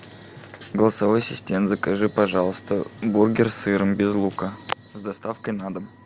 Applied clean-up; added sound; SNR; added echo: none; none; none; none.